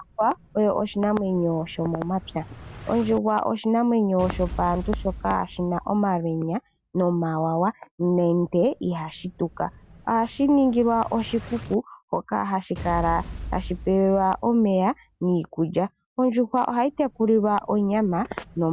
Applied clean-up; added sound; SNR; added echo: none; Explosion; 17 dB; none.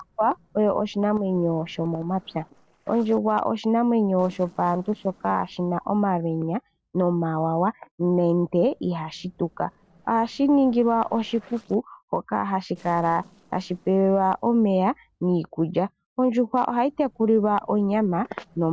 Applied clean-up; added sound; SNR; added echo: neural separator model SepFormer DNS4.